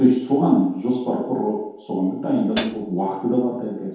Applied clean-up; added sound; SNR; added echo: none; Hi-hat; 4 dB; reverberation time 0.8 s.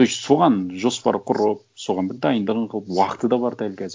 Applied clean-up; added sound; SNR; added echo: none; none; none; none.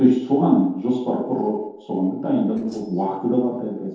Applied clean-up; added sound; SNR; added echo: neural separator model SepFormer DNS4.